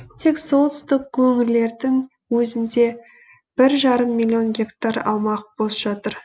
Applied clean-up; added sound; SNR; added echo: none; none; none; none.